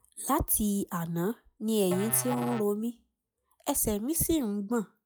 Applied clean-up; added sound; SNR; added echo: classical method log-MMSE.